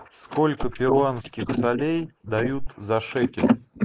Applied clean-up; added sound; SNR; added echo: neural mask model Resemble Enhance denoiser.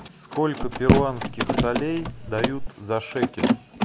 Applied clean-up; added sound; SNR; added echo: none; Raindrop / Drip + Mechanisms; -2 dB; none.